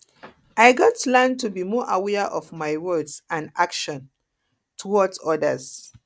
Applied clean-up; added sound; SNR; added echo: none; none; none; none.